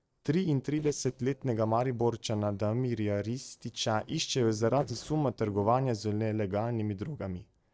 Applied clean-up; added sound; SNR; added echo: neural separator model SepFormer DNS4.